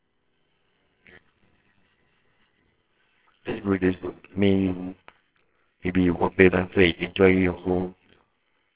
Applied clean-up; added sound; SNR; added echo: neural separator model SepFormer WHAMR!.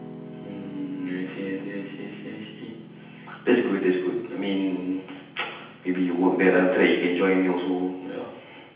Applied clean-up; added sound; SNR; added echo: none; Piano; 19 dB; reverberation time 0.9 s.